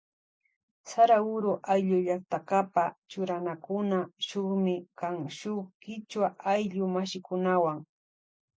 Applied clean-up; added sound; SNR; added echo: none; none; none; none.